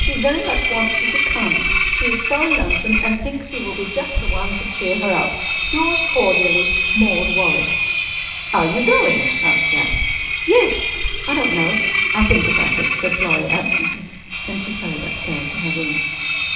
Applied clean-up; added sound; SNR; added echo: none; Engine; -2 dB; reverberation time 1.0 s.